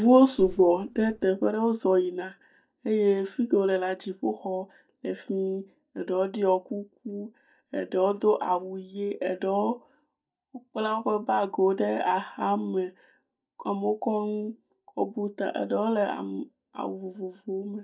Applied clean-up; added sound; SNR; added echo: neural mask model DeepFilterNet 3.